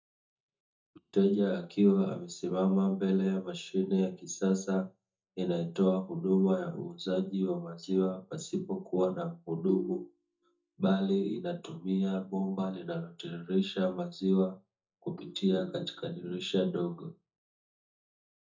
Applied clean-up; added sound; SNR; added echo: neural mask model DeepFilterNet 3.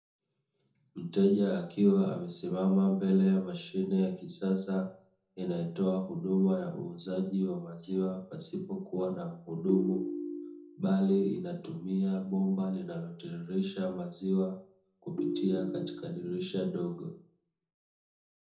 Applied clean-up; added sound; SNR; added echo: none; Ringtone; 5 dB; reverberation time 0.5 s.